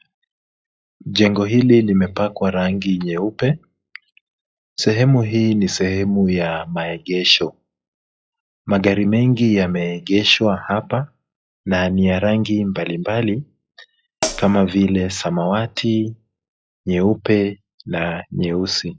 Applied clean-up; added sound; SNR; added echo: classical method log-MMSE.